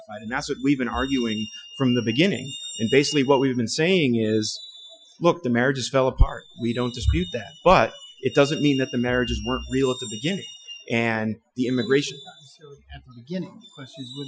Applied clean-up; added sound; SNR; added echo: classical method Wiener filter.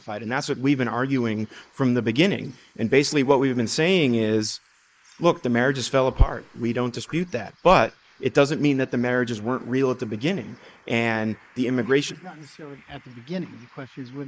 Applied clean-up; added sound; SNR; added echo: neural mask model Resemble Enhance denoiser.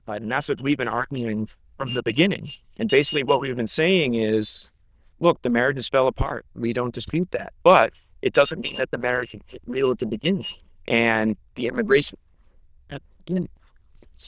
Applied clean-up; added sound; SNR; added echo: neural diffusion model UNIVERSE++.